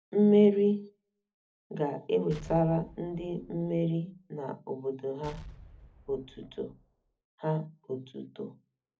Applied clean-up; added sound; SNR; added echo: none; Explosion; 20 dB; reverberation time 0.4 s.